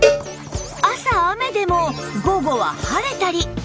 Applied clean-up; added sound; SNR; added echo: none; Cowbell; 3 dB; none.